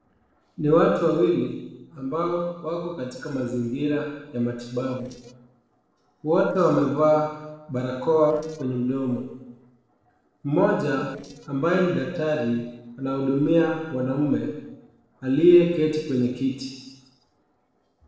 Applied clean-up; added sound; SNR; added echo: neural separator model SepFormer DNS4.